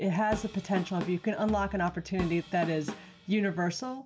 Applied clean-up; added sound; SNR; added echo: none; Drum kit; 12 dB; none.